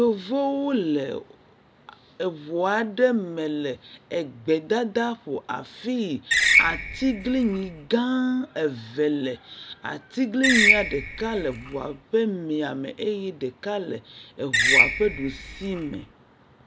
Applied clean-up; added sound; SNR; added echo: none; Screech; -3 dB; none.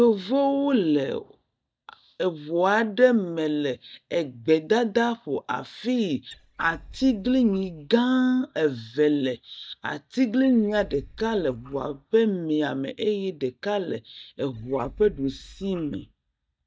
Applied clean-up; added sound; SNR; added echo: neural mask model DeepFilterNet 3.